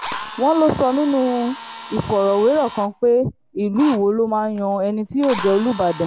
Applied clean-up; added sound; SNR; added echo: none; Drill; 13 dB; none.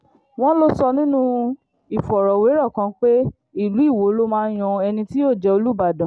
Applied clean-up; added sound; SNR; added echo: none; none; none; none.